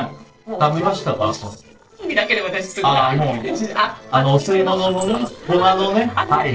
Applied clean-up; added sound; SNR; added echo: neural separator model SepFormer DNS4.